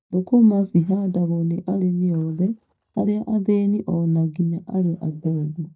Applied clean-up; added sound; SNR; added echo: neural mask model DeepFilterNet 3.